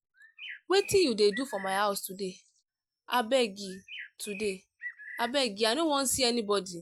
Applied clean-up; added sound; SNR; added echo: none; Bird; 16 dB; none.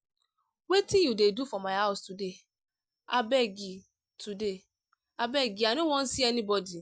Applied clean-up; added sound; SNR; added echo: none; none; none; none.